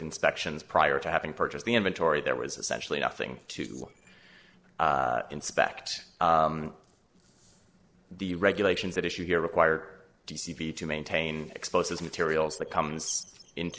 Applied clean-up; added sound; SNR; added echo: neural separator model SepFormer DNS4.